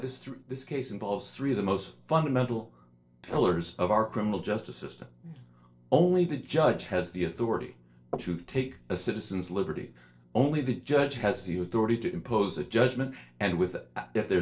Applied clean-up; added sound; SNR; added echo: neural separator model SepFormer DNS4.